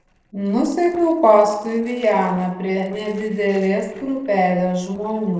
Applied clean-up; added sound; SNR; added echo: neural separator model SepFormer DNS4.